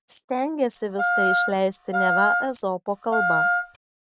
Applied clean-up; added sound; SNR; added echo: none; Wind instrument, woodwind instrument; -3 dB; none.